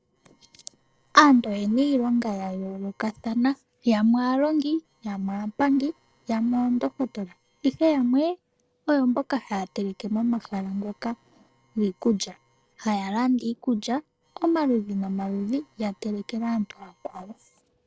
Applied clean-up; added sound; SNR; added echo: neural separator model SepFormer DNS4.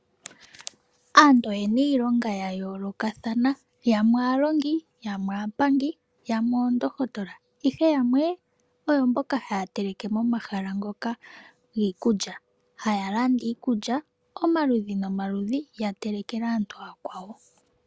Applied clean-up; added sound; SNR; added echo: none; none; none; none.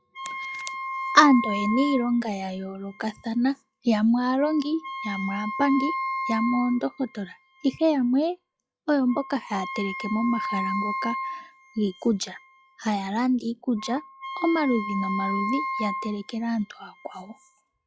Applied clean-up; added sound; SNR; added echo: classical method log-MMSE.